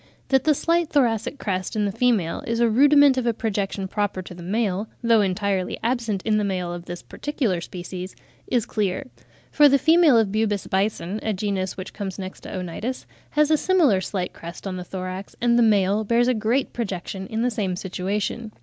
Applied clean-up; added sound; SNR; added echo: none; none; none; none.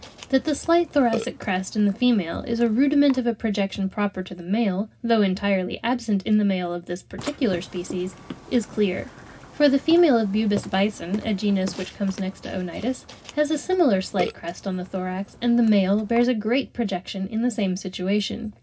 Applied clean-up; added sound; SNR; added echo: none; Burping, eructation; 18 dB; reverberation time 0.4 s.